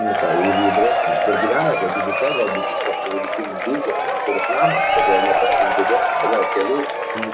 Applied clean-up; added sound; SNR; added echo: none; Applause / Crowd / Cheering; -4 dB; none.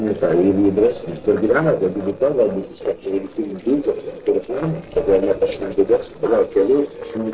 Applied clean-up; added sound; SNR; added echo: neural separator model SepFormer DNS4.